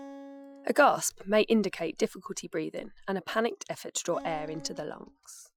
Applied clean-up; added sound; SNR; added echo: classical method Wiener filter.